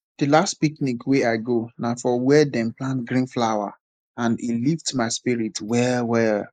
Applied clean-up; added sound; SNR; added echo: neural mask model Resemble Enhance denoiser.